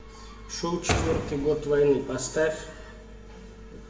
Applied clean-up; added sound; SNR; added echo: none; Door; 4 dB; reverberation time 0.8 s.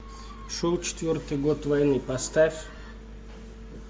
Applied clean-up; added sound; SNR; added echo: none; none; none; none.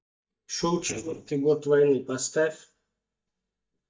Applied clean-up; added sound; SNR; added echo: neural mask model DeepFilterNet 3.